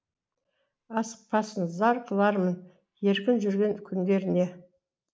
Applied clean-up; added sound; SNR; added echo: neural mask model Resemble Enhance denoiser.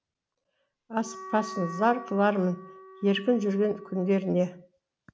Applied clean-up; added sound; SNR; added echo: none; Wind instrument, woodwind instrument; 15 dB; none.